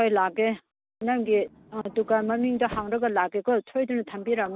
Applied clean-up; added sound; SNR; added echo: none; Sliding door; 19 dB; none.